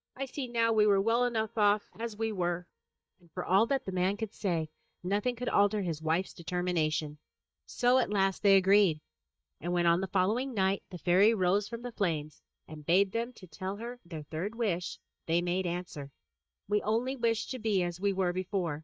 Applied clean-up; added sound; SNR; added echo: neural mask model DeepFilterNet 3.